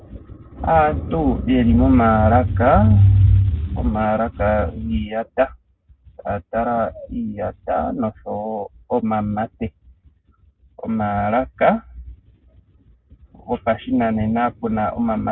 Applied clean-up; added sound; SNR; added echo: none; none; none; none.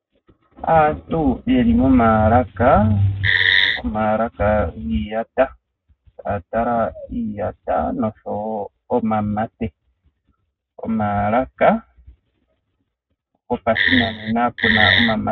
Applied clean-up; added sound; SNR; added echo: neural mask model RNNoise.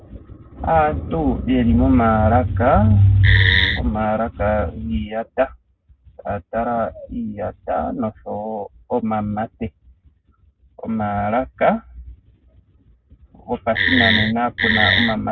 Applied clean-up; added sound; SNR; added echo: none; Wood; -2 dB; none.